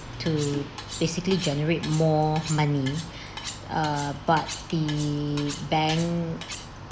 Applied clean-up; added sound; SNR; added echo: none; Cutlery, silverware; 14 dB; none.